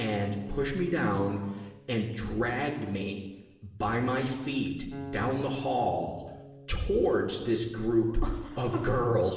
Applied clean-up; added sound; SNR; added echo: none; Acoustic guitar; 18 dB; reverberation time 1.1 s.